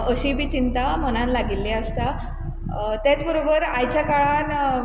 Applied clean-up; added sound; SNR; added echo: none; Keyboard (musical); 7 dB; none.